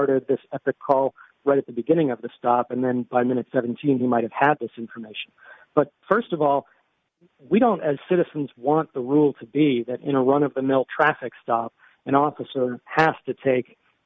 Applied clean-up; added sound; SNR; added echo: none; none; none; none.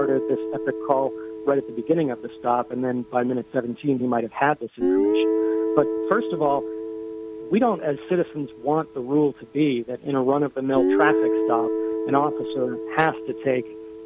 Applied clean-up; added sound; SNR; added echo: none; Guitar; 3 dB; none.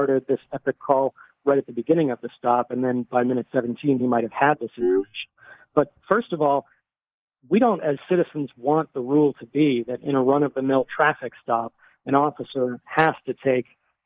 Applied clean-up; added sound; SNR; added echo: neural mask model Resemble Enhance denoiser.